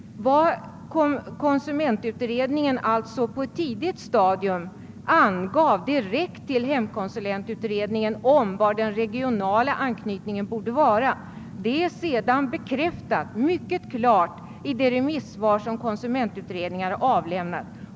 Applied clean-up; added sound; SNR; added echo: none; Fire; 16 dB; none.